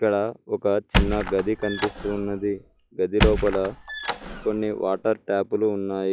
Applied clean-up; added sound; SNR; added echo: classical method log-MMSE.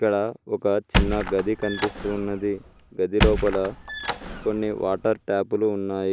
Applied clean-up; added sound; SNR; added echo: none; Squeak; 3 dB; none.